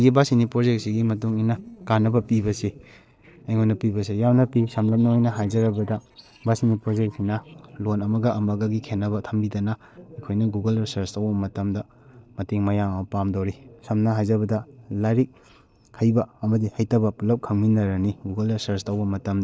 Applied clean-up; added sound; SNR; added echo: neural separator model SepFormer DNS4.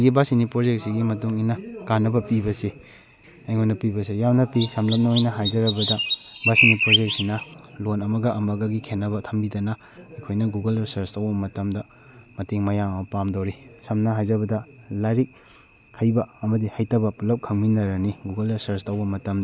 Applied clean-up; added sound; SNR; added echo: none; Chirp, tweet; 0 dB; none.